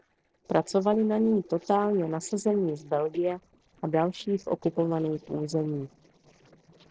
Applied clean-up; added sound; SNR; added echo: neural separator model SepFormer DNS4.